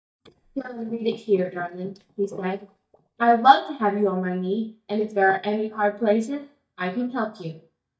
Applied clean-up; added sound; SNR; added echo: neural mask model DeepFilterNet 3.